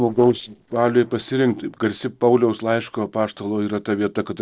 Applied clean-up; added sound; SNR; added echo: neural separator model SepFormer DNS4.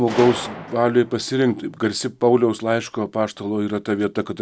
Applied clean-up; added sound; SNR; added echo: none; Gunshot, gunfire; 16 dB; none.